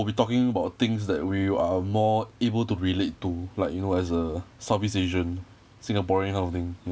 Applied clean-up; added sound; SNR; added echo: none; none; none; none.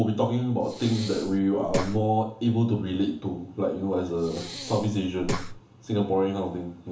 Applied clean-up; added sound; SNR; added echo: none; Breathing; 8 dB; reverberation time 0.8 s.